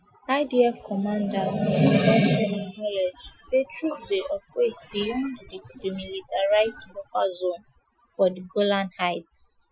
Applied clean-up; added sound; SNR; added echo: classical method Wiener filter.